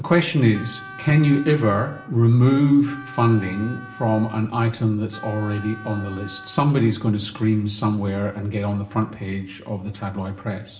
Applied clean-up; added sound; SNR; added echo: none; Wind instrument, woodwind instrument; 19 dB; reverberation time 1.0 s.